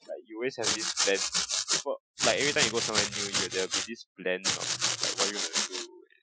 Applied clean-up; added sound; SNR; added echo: classical method Wiener filter.